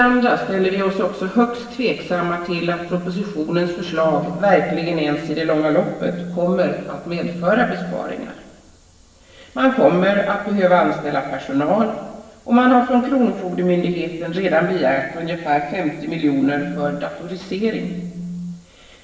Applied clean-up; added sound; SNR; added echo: none; Telephone; 12 dB; reverberation time 1.2 s.